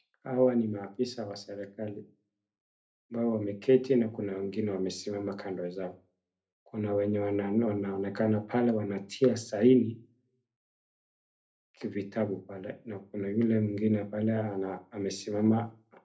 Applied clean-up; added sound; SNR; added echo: none; none; none; reverberation time 0.3 s.